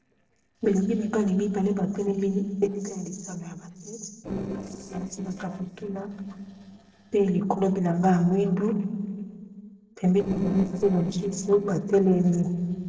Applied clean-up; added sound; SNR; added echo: neural separator model SepFormer DNS4.